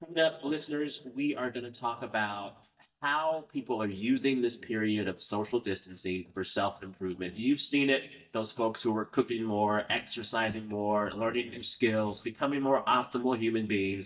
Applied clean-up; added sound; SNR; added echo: neural mask model DeepFilterNet 3.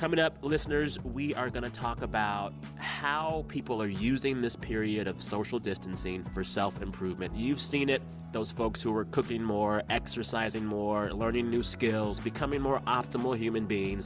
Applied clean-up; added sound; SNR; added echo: none; none; none; none.